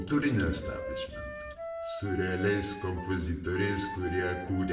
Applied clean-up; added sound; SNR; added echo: none; Wind instrument, woodwind instrument; 10 dB; reverberation time 0.8 s.